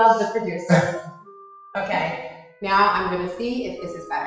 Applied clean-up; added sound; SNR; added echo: classical method WPE with log-MMSE.